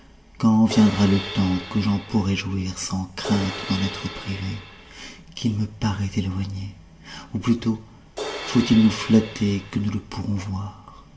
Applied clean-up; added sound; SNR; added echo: none; Crash cymbal; 11 dB; reverberation time 0.7 s.